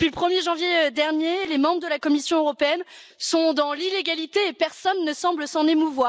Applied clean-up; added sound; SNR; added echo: none; none; none; none.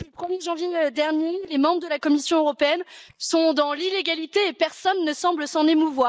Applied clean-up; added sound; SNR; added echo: neural mask model DeepFilterNet 3.